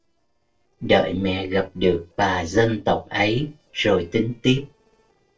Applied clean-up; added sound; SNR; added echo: neural separator model SepFormer DNS4.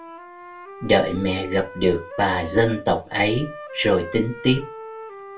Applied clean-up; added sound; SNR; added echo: none; Wind instrument, woodwind instrument; 14 dB; reverberation time 0.1 s.